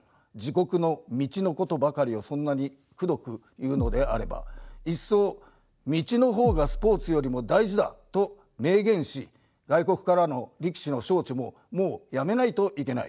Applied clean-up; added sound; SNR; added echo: none; Bass drum; 8 dB; none.